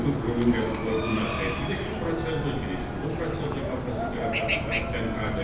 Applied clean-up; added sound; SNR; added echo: none; Chicken, rooster; 0 dB; reverberation time 0.8 s.